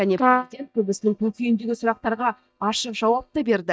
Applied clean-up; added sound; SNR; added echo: neural mask model DeepFilterNet 3.